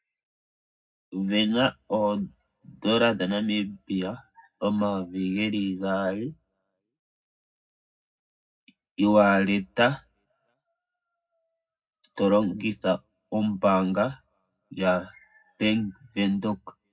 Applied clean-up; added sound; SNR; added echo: none; none; none; reverberation time 0.3 s.